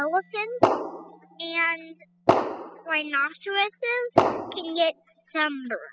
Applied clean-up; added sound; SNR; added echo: classical method spectral subtraction.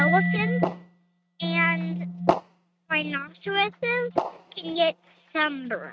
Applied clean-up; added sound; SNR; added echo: neural mask model RNNoise.